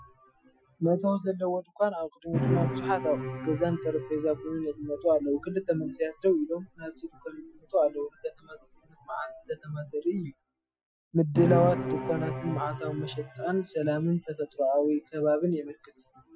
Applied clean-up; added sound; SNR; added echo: classical method Wiener filter.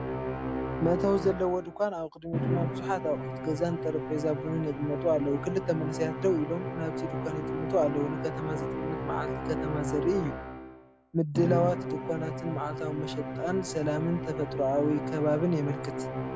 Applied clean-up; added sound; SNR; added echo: none; Musical instrument; 3 dB; none.